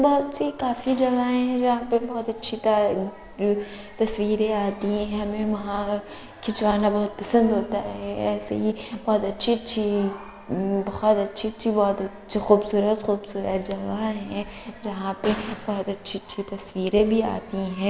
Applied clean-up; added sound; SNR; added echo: none; none; none; none.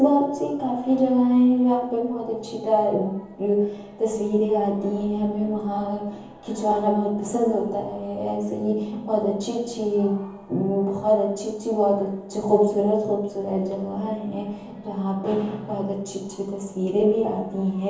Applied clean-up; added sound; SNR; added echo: none; none; none; reverberation time 0.7 s.